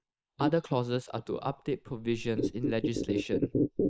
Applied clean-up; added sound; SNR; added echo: neural mask model Resemble Enhance denoiser.